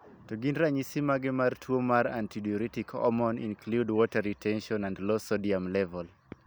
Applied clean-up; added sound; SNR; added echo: none; none; none; none.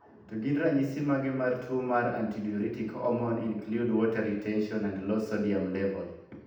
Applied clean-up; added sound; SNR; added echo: none; none; none; reverberation time 0.8 s.